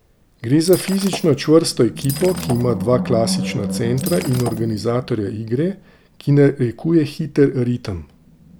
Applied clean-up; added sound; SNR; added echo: none; Animal + Shatter; 11 dB; none.